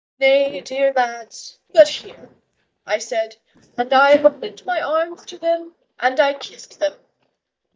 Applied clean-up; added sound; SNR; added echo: neural mask model DeepFilterNet 3.